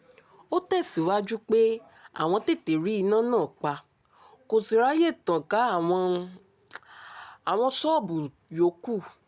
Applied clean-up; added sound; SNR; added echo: none; none; none; none.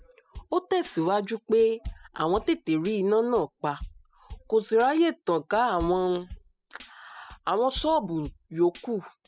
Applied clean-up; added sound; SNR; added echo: classical method spectral subtraction.